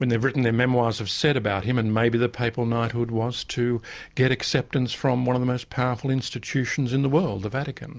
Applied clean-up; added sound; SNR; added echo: none; none; none; none.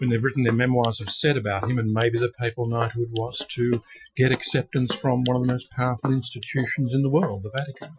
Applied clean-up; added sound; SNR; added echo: classical method Wiener filter.